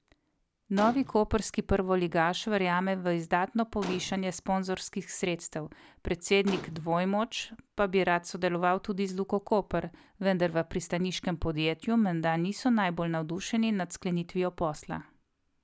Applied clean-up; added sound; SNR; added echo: none; Gunshot, gunfire; 14 dB; none.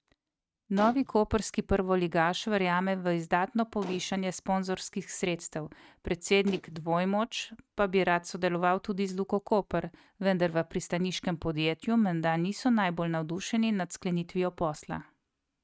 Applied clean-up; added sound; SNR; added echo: neural mask model RNNoise.